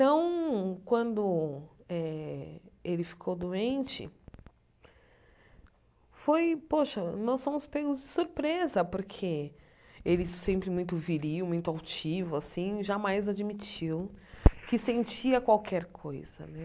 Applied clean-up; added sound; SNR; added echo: none; none; none; none.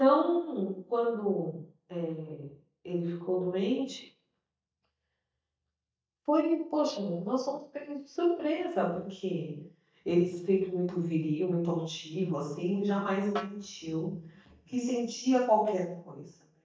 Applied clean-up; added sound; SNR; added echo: neural mask model DeepFilterNet 3.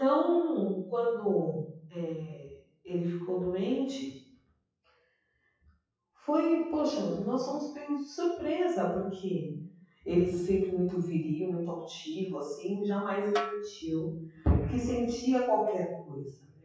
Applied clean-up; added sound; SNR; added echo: classical method WPE with log-MMSE.